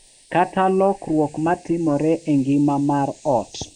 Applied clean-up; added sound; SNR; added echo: neural mask model Resemble Enhance denoiser.